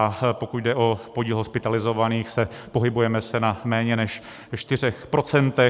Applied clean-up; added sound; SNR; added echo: none; none; none; none.